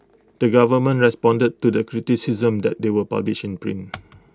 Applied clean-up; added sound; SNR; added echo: none; none; none; none.